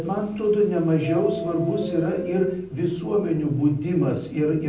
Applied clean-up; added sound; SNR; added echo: none; Subway, metro, underground; 15 dB; reverberation time 0.6 s.